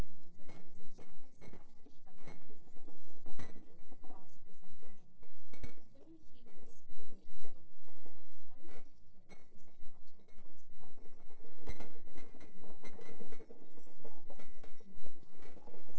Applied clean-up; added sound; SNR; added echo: neural separator model SepFormer DNS4.